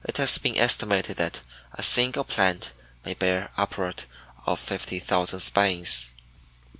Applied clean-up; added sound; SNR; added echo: none; none; none; none.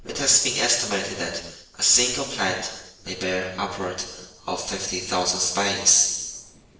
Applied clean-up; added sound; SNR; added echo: neural separator model SepFormer DNS4.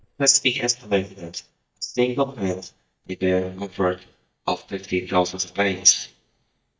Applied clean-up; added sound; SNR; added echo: neural mask model DeepFilterNet 3.